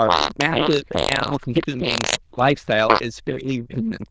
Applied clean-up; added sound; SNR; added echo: neural diffusion model UNIVERSE++.